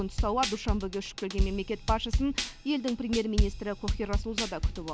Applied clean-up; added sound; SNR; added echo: none; Drum kit; -1 dB; none.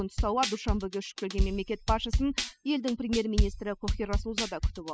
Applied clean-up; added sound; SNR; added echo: classical method spectral subtraction.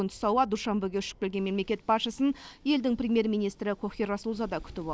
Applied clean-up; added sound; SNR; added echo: none; none; none; none.